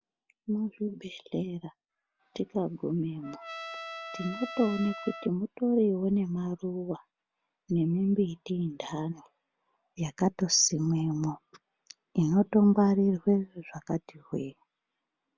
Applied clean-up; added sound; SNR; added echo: none; Trumpet; 13 dB; none.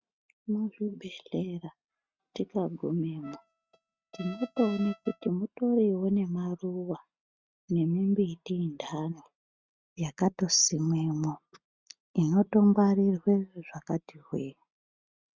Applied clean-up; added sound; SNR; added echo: neural mask model RNNoise.